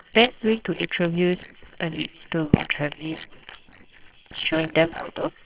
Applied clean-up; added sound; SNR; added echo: neural separator model SepFormer WHAMR!.